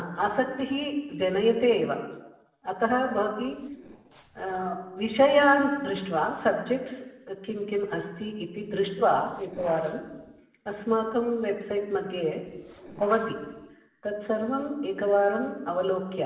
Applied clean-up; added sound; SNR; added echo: neural separator model SepFormer DNS4.